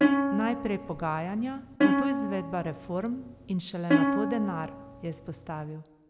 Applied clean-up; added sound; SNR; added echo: none; Plucked string instrument; -4 dB; none.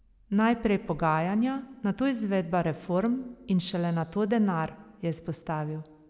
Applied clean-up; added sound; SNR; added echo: none; none; none; none.